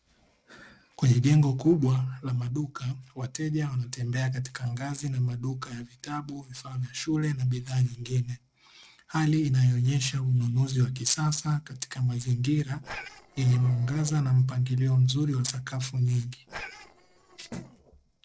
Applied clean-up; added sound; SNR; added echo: neural separator model SepFormer DNS4.